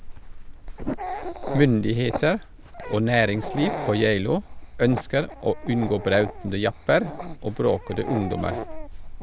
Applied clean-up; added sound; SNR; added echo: none; Dog; 8 dB; none.